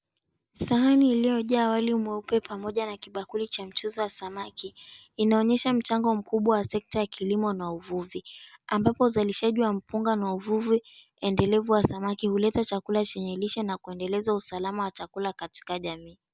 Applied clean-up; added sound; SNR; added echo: none; none; none; none.